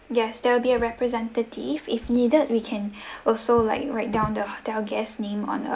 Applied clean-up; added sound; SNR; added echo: none; Drawer open or close; 19 dB; none.